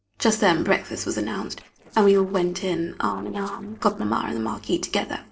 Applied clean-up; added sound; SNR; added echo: neural separator model SepFormer DNS4.